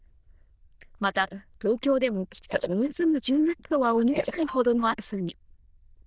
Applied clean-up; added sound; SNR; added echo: neural diffusion model UNIVERSE++.